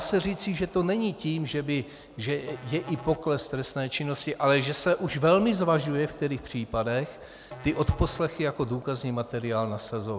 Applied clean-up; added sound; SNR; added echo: none; Musical instrument; 20 dB; none.